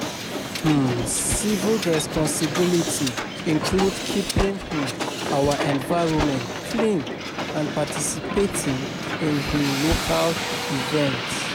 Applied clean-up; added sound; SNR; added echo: none; Hiss; 3 dB; none.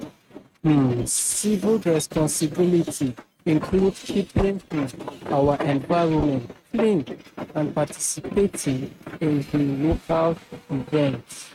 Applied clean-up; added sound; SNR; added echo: neural mask model RNNoise.